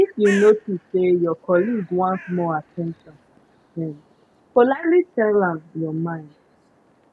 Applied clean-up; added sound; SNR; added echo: none; Bird; 20 dB; none.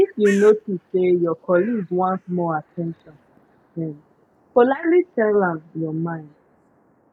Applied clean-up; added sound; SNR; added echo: neural mask model Resemble Enhance denoiser.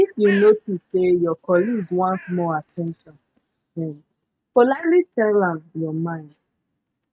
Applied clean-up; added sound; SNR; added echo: neural mask model RNNoise.